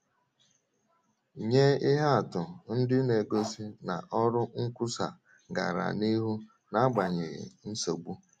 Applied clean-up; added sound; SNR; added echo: none; Bark; 13 dB; none.